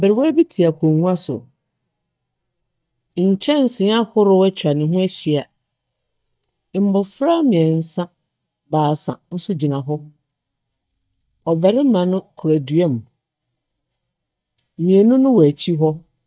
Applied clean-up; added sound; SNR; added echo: neural mask model DeepFilterNet 3.